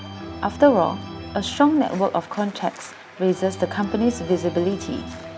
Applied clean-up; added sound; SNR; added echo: none; Organ; 13 dB; none.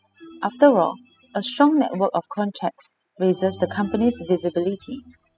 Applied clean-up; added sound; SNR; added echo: classical method spectral subtraction.